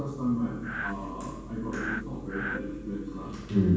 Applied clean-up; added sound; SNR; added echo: none; Breathing; 5 dB; reverberation time 1.2 s.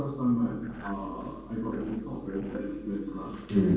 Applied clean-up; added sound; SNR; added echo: neural separator model SepFormer DNS4.